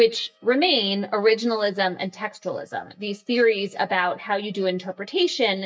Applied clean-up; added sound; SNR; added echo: neural mask model DeepFilterNet 3.